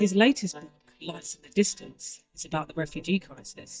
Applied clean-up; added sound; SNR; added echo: neural mask model DeepFilterNet 3.